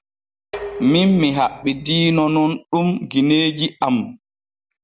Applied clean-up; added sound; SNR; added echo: none; Dishes, pots, and pans; 17 dB; none.